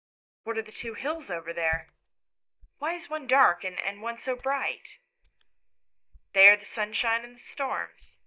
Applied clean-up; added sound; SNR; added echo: neural mask model DeepFilterNet 3.